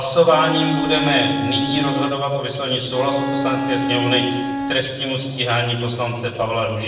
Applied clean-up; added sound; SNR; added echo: none; Bowed string instrument; 3 dB; reverberation time 1.0 s.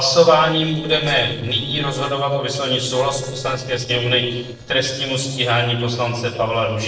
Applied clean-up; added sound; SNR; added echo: neural separator model SepFormer DNS4.